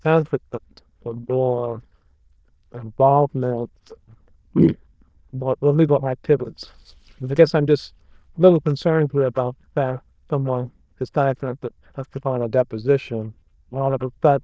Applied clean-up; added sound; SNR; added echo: neural diffusion model UNIVERSE++.